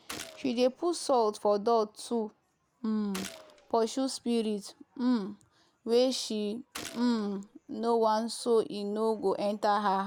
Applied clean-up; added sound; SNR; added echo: none; Gunshot, gunfire; 17 dB; none.